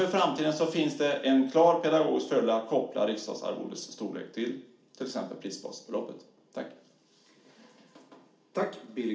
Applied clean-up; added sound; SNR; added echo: none; none; none; reverberation time 0.4 s.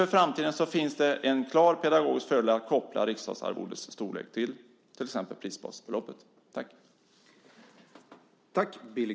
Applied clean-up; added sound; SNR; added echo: none; none; none; none.